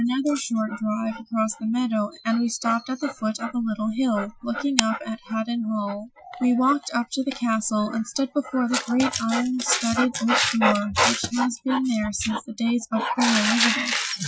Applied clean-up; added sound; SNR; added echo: classical method Wiener filter.